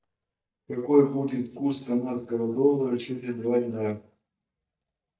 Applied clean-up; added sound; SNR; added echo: neural mask model DeepFilterNet 3.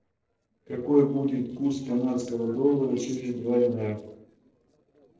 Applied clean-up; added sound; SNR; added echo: neural separator model SepFormer DNS4.